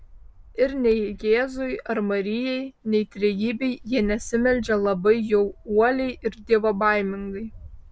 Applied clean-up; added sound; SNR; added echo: none; Bird; 20 dB; none.